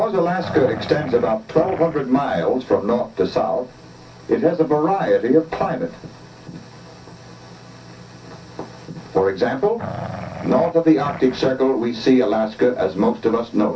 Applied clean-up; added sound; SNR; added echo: none; Growling; 11 dB; reverberation time 0.3 s.